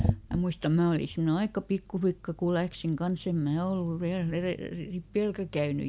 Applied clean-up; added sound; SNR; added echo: none; none; none; none.